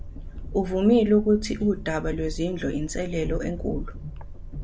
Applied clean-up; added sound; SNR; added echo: none; Train; 8 dB; none.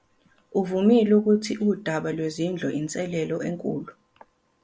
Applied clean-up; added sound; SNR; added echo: none; none; none; none.